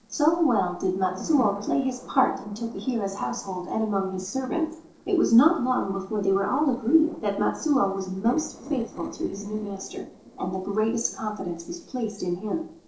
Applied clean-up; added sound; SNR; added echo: neural separator model SepFormer DNS4.